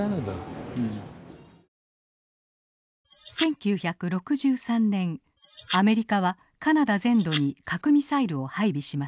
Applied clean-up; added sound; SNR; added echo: none; Domestic sounds, home sounds; 1 dB; none.